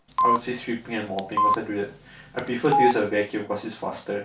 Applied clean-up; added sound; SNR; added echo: none; Telephone; -2 dB; reverberation time 0.3 s.